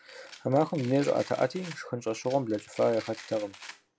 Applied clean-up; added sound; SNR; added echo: none; Domestic sounds, home sounds; 19 dB; none.